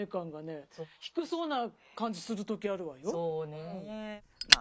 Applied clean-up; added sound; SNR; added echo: neural mask model Resemble Enhance denoiser.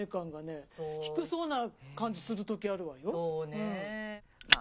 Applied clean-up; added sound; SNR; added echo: none; Fire; 0 dB; none.